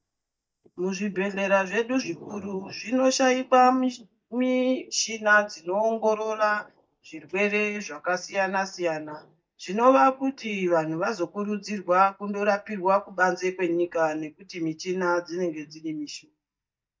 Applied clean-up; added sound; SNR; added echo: neural mask model DeepFilterNet 3.